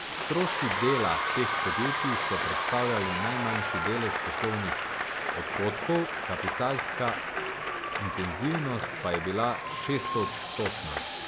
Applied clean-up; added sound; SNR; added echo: none; Applause + Drill; -1 dB; none.